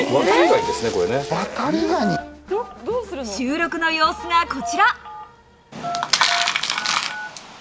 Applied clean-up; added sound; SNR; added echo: none; Telephone; 12 dB; none.